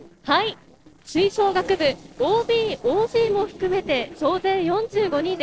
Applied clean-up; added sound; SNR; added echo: neural separator model SepFormer DNS4.